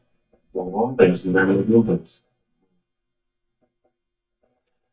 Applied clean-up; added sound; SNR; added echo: neural mask model DeepFilterNet 3.